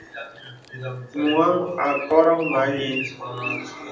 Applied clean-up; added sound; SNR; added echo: none; Bird; 13 dB; reverberation time 0.6 s.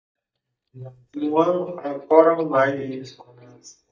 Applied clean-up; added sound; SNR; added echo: neural mask model DeepFilterNet 3.